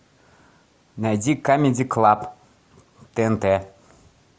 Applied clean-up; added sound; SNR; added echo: none; none; none; none.